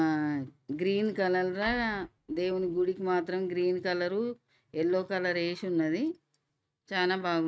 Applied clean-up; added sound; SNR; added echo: neural mask model RNNoise.